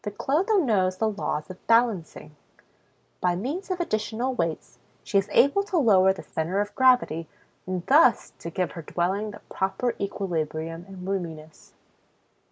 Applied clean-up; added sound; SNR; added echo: neural mask model Resemble Enhance denoiser.